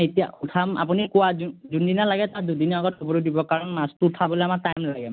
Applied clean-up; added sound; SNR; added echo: none; none; none; none.